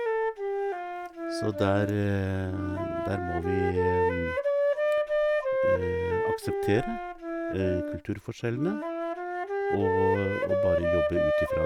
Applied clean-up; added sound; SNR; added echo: none; Wind instrument, woodwind instrument; -3 dB; none.